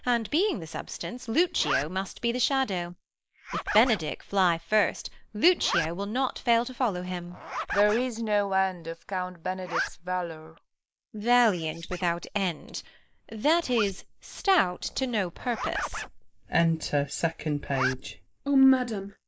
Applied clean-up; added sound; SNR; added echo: neural mask model Resemble Enhance denoiser.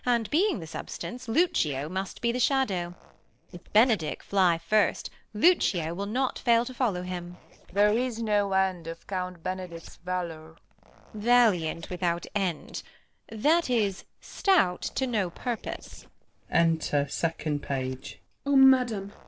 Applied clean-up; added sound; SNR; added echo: neural separator model SepFormer DNS4.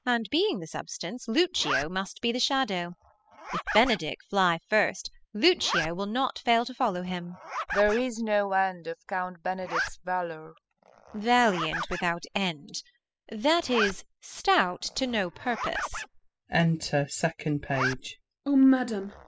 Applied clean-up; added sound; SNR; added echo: classical method spectral subtraction.